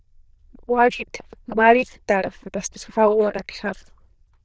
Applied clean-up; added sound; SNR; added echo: neural diffusion model UNIVERSE++.